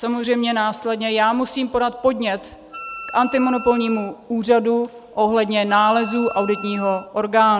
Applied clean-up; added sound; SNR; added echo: none; Wind instrument, woodwind instrument; 15 dB; none.